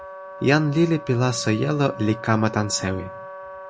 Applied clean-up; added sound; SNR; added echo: none; Wind instrument, woodwind instrument; 14 dB; none.